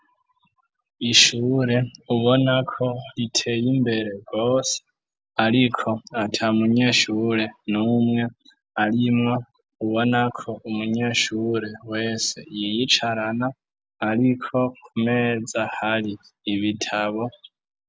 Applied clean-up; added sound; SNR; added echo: none; none; none; none.